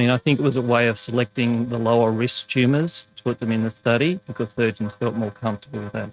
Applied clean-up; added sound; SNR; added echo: neural mask model RNNoise.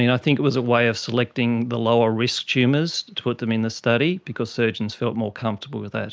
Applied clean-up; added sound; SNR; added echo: none; none; none; none.